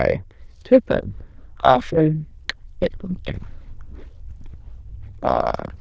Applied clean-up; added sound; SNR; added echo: neural diffusion model UNIVERSE++.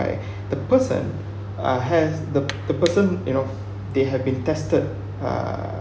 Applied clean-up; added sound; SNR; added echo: none; none; none; none.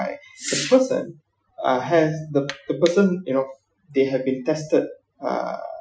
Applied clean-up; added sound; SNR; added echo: classical method Wiener filter.